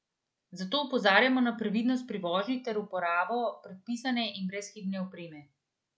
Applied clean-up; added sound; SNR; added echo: none; none; none; none.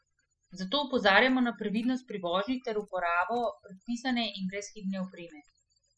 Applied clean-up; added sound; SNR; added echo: classical method spectral subtraction.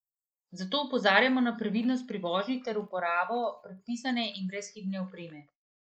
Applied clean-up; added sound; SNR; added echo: neural mask model Resemble Enhance denoiser.